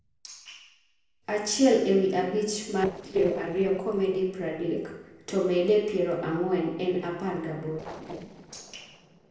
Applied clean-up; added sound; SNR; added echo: neural separator model SepFormer DNS4.